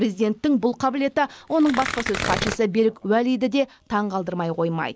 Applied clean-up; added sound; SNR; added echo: none; Tearing; 6 dB; none.